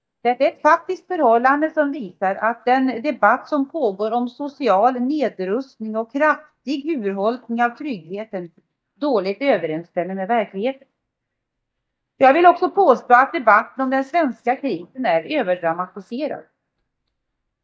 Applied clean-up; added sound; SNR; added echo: neural mask model DeepFilterNet 3.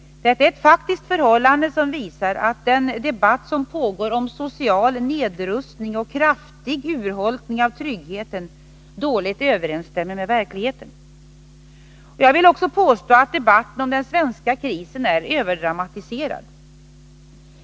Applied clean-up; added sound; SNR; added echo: none; none; none; none.